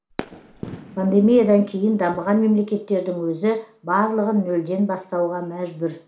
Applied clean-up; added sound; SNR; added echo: none; Fireworks; 17 dB; reverberation time 0.4 s.